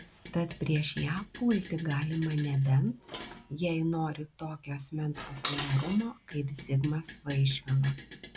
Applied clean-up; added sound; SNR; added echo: none; Dishes, pots, and pans; 13 dB; none.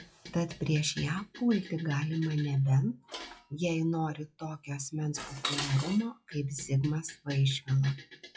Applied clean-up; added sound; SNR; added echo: classical method log-MMSE.